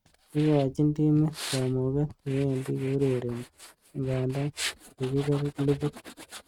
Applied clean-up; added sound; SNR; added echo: neural mask model RNNoise.